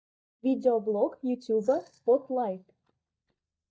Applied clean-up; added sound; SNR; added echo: neural mask model DeepFilterNet 3.